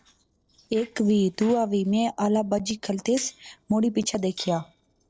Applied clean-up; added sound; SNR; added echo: neural separator model SepFormer DNS4.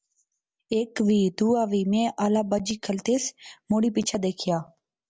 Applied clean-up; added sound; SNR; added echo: none; none; none; none.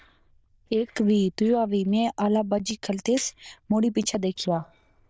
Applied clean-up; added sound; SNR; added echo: neural diffusion model UNIVERSE++.